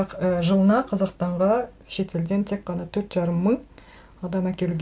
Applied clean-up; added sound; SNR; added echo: none; none; none; none.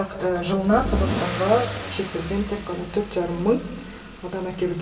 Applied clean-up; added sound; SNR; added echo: none; Engine starting / Accelerating, revving, vroom / Car; 7 dB; reverberation time 1.6 s.